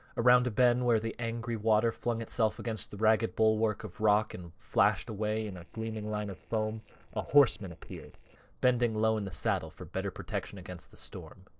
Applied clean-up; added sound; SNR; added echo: neural separator model SepFormer DNS4.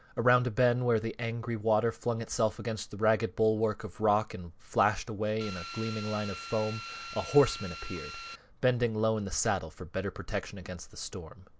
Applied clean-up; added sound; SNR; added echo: none; Drill; 12 dB; none.